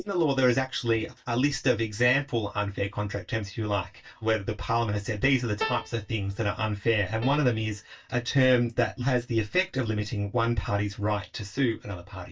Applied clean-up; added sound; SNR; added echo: neural mask model DeepFilterNet 3.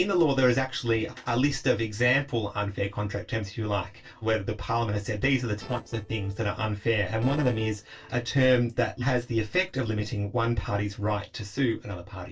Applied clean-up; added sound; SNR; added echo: neural separator model SepFormer DNS4.